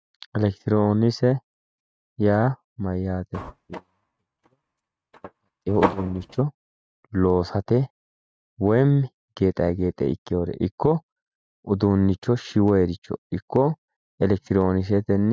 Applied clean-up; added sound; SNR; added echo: neural mask model RNNoise.